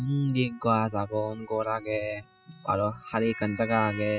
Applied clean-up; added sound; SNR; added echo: classical method spectral subtraction.